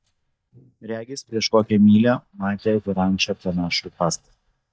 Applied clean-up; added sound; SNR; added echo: neural mask model DeepFilterNet 3.